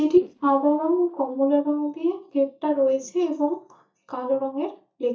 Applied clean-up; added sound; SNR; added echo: neural mask model DeepFilterNet 3.